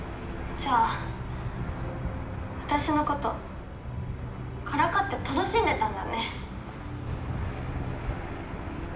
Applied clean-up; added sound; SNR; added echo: none; Engine / Aircraft; 6 dB; reverberation time 0.8 s.